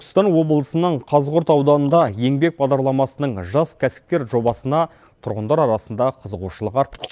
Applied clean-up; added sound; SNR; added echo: neural mask model Resemble Enhance denoiser.